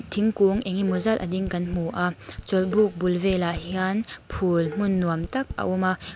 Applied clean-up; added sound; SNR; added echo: none; Dishes, pots, and pans; 15 dB; none.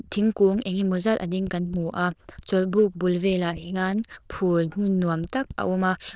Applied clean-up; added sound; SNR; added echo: neural diffusion model UNIVERSE++.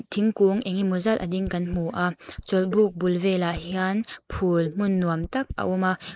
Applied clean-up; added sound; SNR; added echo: neural mask model Resemble Enhance denoiser.